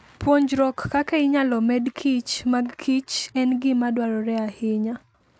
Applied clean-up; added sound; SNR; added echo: none; none; none; none.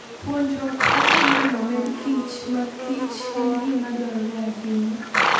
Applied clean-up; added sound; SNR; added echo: none; Livestock, farm animals, working animals; -1 dB; reverberation time 0.8 s.